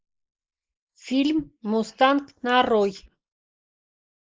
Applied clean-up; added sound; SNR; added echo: neural mask model Resemble Enhance denoiser.